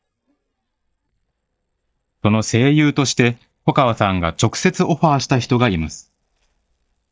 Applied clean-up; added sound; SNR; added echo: neural mask model DeepFilterNet 3.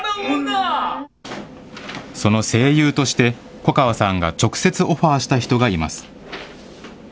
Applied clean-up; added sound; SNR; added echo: none; none; none; none.